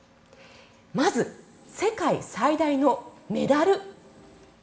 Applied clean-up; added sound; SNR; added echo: none; none; none; reverberation time 3.0 s.